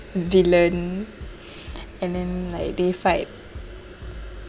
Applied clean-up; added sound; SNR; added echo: none; Bass drum; 14 dB; none.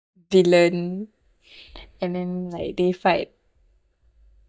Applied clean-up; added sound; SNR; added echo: neural mask model DeepFilterNet 3.